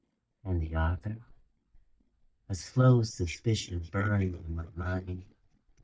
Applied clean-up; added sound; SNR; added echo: neural mask model DeepFilterNet 3.